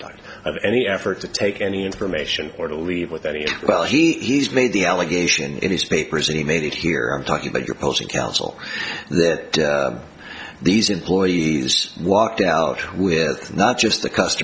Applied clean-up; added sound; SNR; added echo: none; none; none; none.